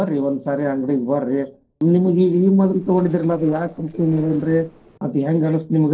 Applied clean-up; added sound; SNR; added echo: neural separator model SepFormer DNS4.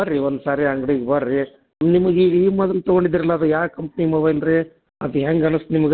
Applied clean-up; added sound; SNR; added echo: none; none; none; none.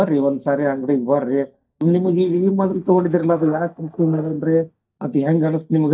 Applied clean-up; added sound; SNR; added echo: neural mask model DeepFilterNet 3.